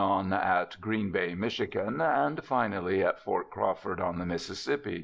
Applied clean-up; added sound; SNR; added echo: neural mask model Resemble Enhance denoiser.